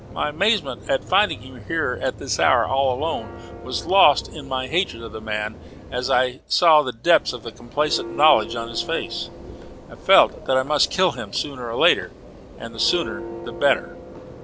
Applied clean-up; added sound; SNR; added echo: none; Church bell; 15 dB; none.